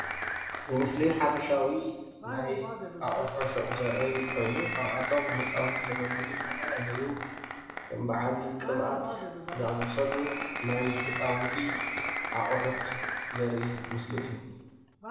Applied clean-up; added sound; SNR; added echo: none; Applause; 4 dB; reverberation time 1.1 s.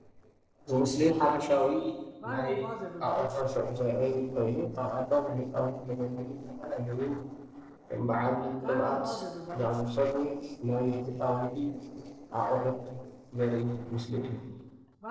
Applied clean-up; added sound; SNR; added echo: neural separator model SepFormer DNS4.